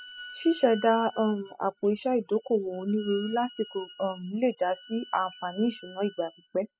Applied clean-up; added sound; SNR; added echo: classical method spectral subtraction.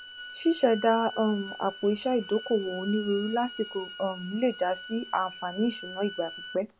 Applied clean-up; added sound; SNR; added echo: none; Bowed string instrument; 14 dB; none.